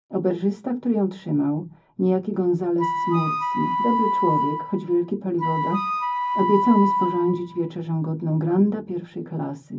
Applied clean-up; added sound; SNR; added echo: none; Wind instrument, woodwind instrument; 1 dB; reverberation time 0.4 s.